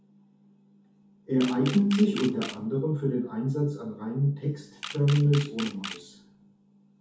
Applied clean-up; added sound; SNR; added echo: none; Camera; 14 dB; reverberation time 0.5 s.